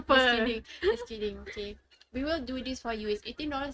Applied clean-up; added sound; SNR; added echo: neural mask model RNNoise.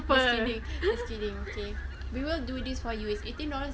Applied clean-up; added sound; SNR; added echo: none; Fowl; 19 dB; none.